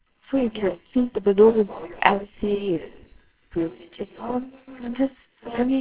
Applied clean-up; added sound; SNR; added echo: neural separator model SepFormer WHAMR!.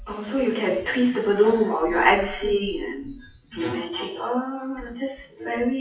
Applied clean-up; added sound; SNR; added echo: classical method WPE with log-MMSE.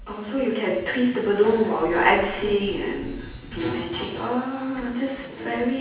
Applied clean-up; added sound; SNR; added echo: none; Wind; 19 dB; reverberation time 0.9 s.